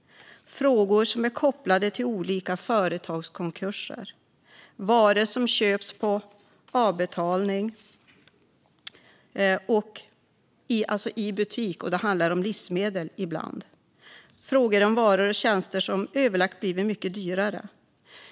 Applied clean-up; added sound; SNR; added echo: none; none; none; none.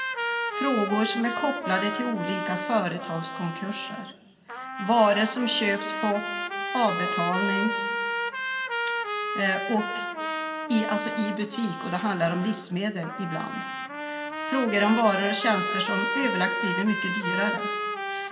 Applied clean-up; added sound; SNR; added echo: none; Trumpet; 3 dB; reverberation time 1.8 s.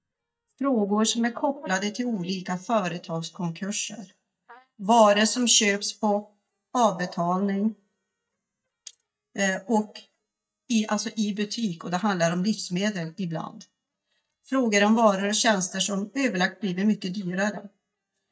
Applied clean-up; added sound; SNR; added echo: neural mask model DeepFilterNet 3.